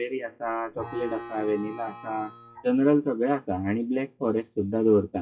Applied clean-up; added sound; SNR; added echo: classical method WPE with log-MMSE.